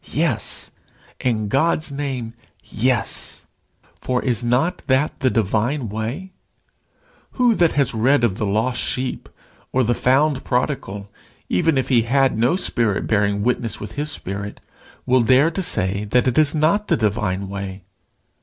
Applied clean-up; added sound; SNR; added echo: none; none; none; none.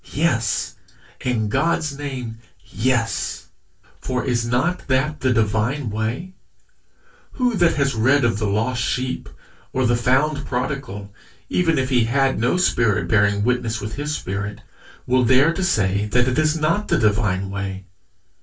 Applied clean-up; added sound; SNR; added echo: none; none; none; reverberation time 0.1 s.